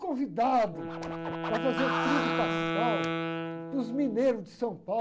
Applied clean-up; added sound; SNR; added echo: none; Scratching (performance technique) + Wind instrument, woodwind instrument; 2 dB; none.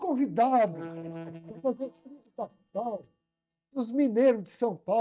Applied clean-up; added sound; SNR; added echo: neural mask model DeepFilterNet 3.